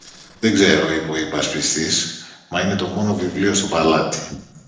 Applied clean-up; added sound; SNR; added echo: neural separator model SepFormer DNS4.